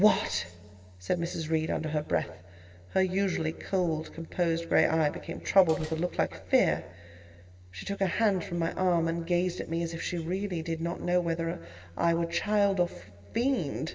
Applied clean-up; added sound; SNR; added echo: none; Slam; 19 dB; reverberation time 1.7 s.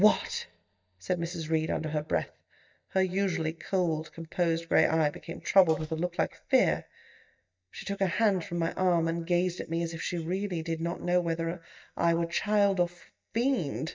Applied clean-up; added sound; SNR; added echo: neural mask model DeepFilterNet 3.